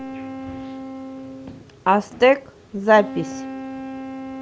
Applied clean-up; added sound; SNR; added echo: none; Wind instrument, woodwind instrument; 11 dB; none.